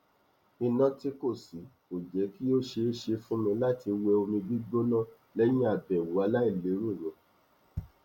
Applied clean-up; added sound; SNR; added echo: none; none; none; none.